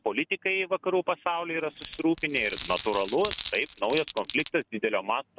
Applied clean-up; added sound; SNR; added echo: none; Glass; 4 dB; none.